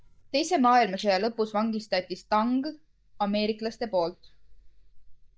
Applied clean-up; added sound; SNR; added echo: neural mask model DeepFilterNet 3.